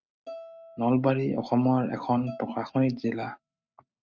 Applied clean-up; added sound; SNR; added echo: neural mask model RNNoise.